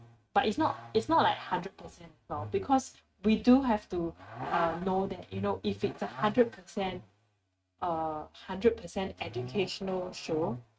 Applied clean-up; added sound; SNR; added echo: neural mask model RNNoise.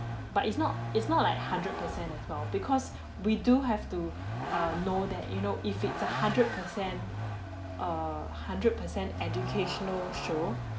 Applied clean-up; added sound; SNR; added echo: none; Vehicle; 5 dB; none.